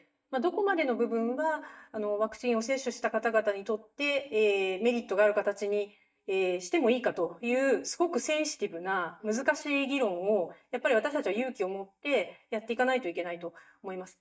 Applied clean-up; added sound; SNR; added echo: neural mask model DeepFilterNet 3.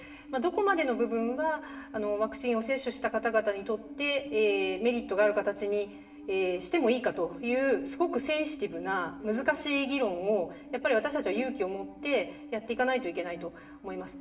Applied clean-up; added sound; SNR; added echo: none; Musical instrument; 14 dB; reverberation time 1.4 s.